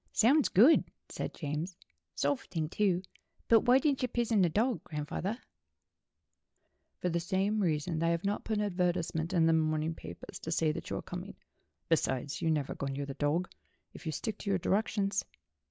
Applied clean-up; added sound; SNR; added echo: none; none; none; none.